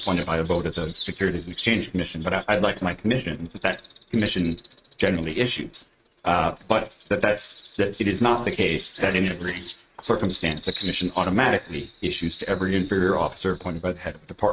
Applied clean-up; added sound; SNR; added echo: neural mask model RNNoise.